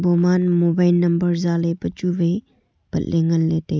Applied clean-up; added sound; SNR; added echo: none; none; none; none.